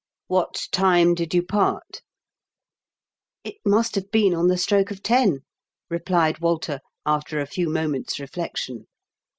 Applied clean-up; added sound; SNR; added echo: none; none; none; none.